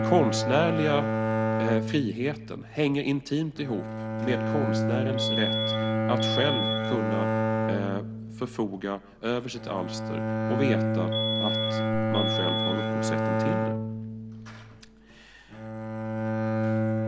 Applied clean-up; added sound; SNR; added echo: none; Bowed string instrument + Alarm; -3 dB; none.